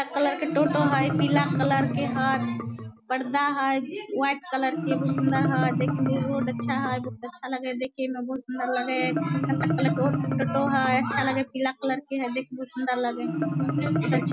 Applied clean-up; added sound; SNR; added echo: none; Marimba, xylophone; 1 dB; none.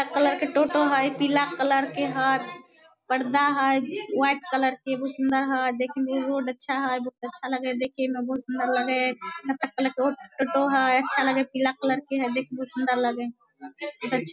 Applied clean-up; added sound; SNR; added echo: none; none; none; none.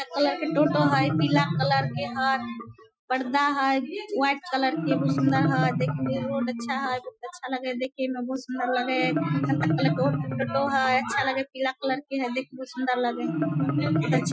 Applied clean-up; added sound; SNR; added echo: classical method Wiener filter.